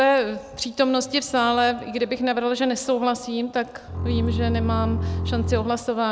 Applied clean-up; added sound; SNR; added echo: none; Bowed string instrument; 2 dB; none.